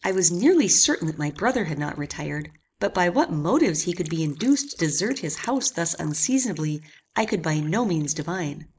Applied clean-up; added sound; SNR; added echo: neural mask model Resemble Enhance denoiser.